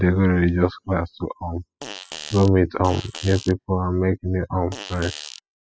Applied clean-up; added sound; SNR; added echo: classical method spectral subtraction.